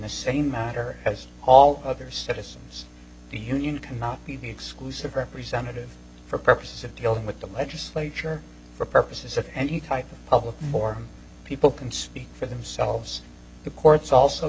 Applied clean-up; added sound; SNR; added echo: none; none; none; none.